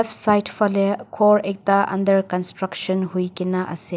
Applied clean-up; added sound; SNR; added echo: none; none; none; none.